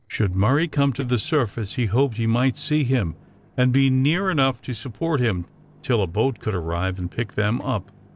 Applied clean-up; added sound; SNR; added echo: neural separator model SepFormer DNS4.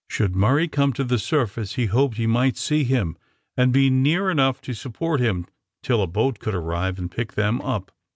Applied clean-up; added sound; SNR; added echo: none; none; none; none.